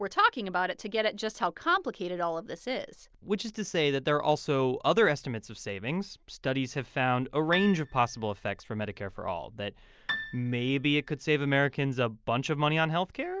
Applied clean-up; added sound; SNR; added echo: none; Piano; 12 dB; none.